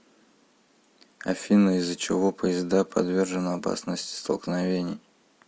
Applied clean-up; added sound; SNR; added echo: none; none; none; none.